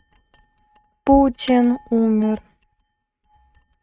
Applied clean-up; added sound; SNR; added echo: neural mask model RNNoise.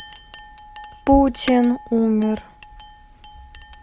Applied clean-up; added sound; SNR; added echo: none; Chink, clink; 6 dB; none.